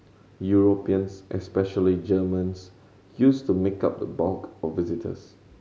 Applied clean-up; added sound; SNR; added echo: none; none; none; none.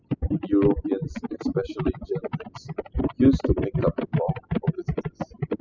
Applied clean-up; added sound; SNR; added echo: classical method spectral subtraction.